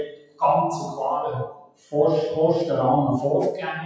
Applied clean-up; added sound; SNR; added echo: classical method WPE with log-MMSE.